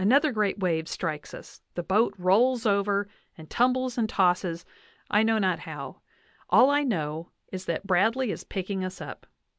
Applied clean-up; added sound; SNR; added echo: none; none; none; none.